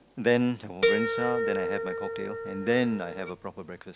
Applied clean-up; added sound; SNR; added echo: none; Harp; 0 dB; none.